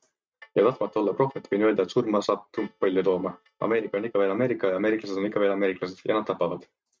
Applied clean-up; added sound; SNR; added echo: neural mask model RNNoise.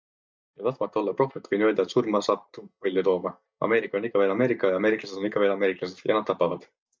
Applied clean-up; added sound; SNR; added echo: neural mask model DeepFilterNet 3.